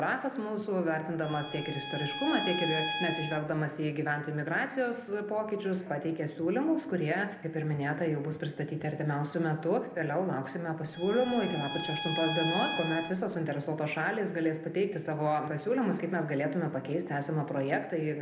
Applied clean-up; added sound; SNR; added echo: none; Bowed string instrument; 5 dB; reverberation time 0.7 s.